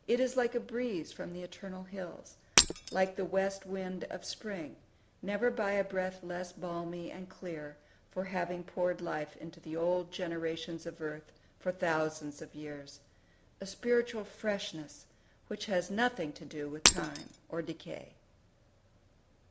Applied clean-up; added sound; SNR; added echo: none; Shatter; -4 dB; none.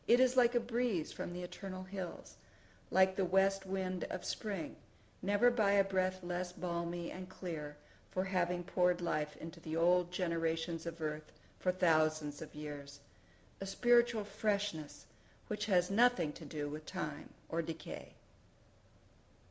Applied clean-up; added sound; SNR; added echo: none; none; none; none.